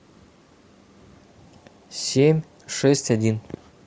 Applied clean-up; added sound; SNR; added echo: none; none; none; none.